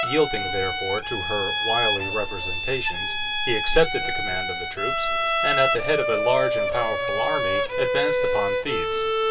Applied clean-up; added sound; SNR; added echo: none; Bowed string instrument; -2 dB; reverberation time 2.3 s.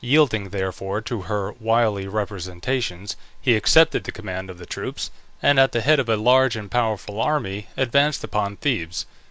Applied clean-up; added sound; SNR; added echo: none; none; none; none.